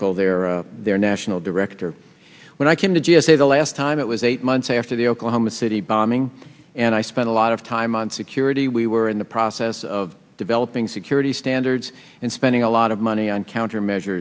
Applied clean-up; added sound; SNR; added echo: none; none; none; none.